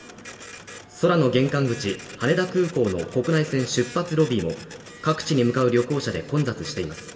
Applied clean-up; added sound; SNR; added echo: none; Printer; 18 dB; reverberation time 1.5 s.